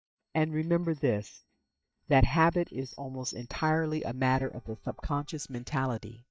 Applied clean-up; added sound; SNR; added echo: neural mask model DeepFilterNet 3.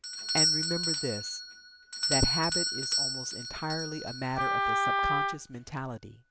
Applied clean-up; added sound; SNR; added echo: none; Doorbell + Wind instrument, woodwind instrument; -5 dB; none.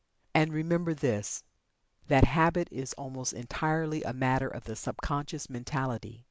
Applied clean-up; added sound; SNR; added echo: none; none; none; none.